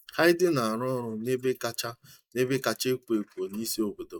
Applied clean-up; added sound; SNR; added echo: neural mask model Resemble Enhance denoiser.